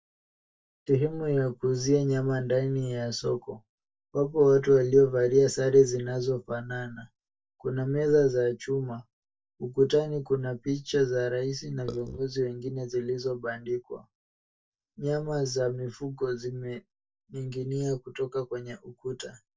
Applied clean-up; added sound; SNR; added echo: neural mask model DeepFilterNet 3.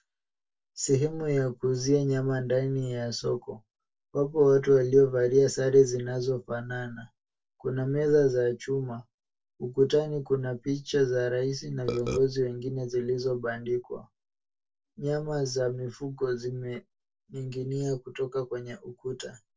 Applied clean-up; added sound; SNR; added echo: neural separator model SepFormer DNS4.